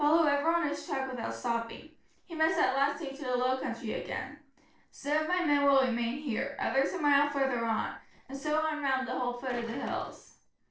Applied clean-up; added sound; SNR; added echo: neural separator model SepFormer DNS4.